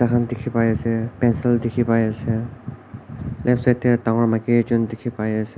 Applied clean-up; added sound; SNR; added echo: none; none; none; none.